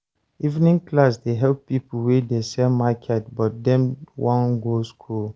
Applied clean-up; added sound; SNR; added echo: none; none; none; none.